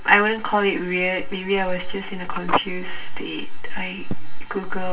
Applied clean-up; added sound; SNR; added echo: none; Telephone; 10 dB; reverberation time 0.2 s.